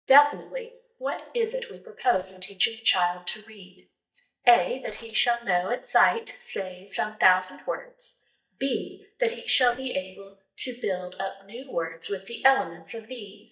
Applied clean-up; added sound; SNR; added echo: neural mask model DeepFilterNet 3.